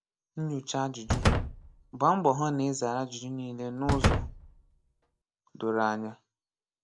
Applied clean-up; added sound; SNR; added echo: none; Slam; 0 dB; none.